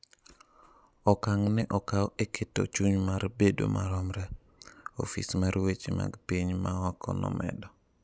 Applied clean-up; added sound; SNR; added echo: none; none; none; none.